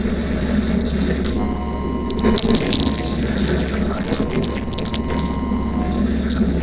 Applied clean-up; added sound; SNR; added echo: neural separator model SepFormer DNS4.